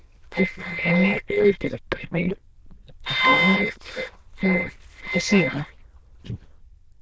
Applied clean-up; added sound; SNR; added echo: neural diffusion model UNIVERSE++.